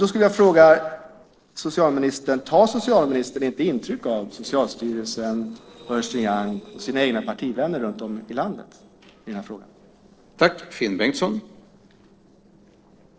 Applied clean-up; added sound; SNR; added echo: neural separator model SepFormer DNS4.